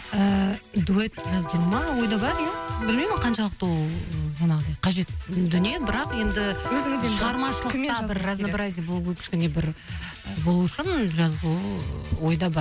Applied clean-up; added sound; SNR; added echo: none; Electric guitar; 7 dB; none.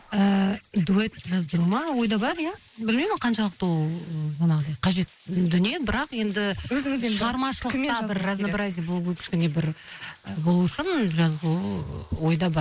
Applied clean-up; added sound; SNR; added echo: neural mask model Resemble Enhance denoiser.